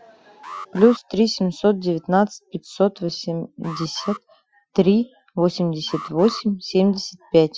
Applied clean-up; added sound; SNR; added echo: classical method Wiener filter.